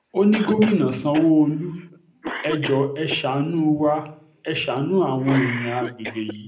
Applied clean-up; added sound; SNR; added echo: none; Cough; 13 dB; reverberation time 0.5 s.